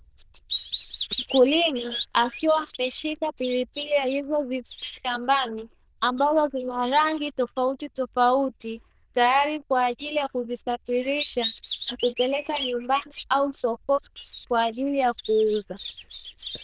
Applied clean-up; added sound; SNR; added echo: neural diffusion model UNIVERSE++.